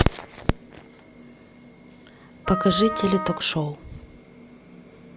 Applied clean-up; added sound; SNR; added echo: none; Wind instrument, woodwind instrument; 5 dB; none.